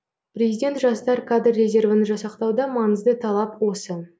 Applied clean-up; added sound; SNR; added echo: none; none; none; none.